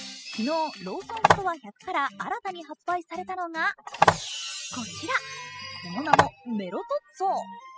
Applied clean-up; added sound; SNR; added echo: classical method spectral subtraction.